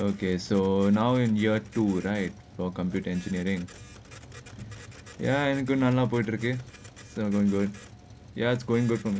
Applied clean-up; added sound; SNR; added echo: none; Printer + Truck; 19 dB; none.